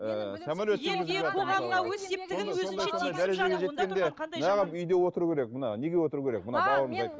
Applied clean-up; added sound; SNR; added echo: none; none; none; none.